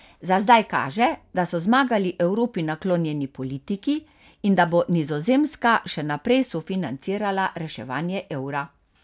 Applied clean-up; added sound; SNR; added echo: none; none; none; none.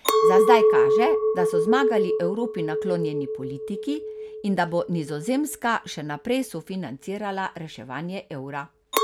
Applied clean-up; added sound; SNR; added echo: none; Chink, clink; -3 dB; none.